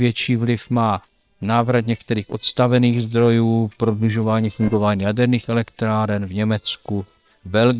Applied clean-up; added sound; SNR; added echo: neural separator model SepFormer WHAM!.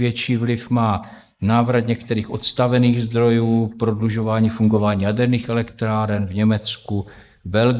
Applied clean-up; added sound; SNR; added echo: neural mask model Resemble Enhance denoiser.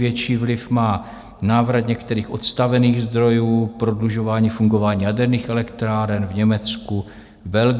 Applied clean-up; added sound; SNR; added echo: none; none; none; none.